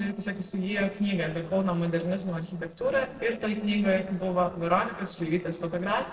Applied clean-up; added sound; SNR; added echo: neural separator model SepFormer DNS4.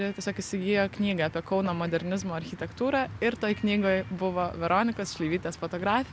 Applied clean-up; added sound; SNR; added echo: none; none; none; none.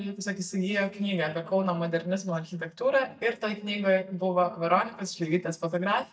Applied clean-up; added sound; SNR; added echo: neural mask model DeepFilterNet 3.